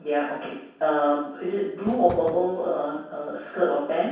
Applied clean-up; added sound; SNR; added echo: none; Fireworks; 14 dB; reverberation time 0.7 s.